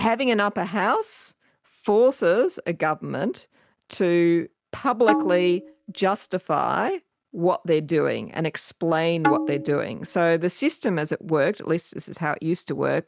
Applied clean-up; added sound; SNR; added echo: neural mask model RNNoise.